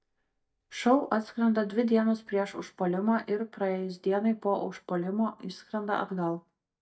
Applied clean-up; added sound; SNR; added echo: neural mask model DeepFilterNet 3.